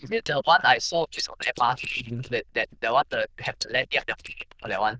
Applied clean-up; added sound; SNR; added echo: neural diffusion model UNIVERSE++.